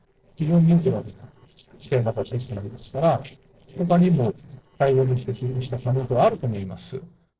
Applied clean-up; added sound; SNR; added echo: neural separator model SepFormer DNS4.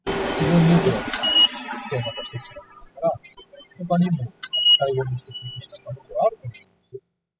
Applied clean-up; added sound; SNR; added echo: classical method spectral subtraction.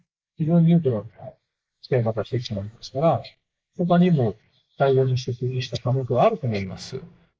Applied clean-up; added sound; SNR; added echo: neural mask model Resemble Enhance denoiser.